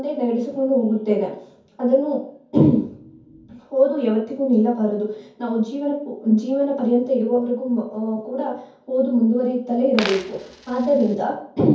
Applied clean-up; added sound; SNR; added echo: none; Coin (dropping); 12 dB; reverberation time 0.6 s.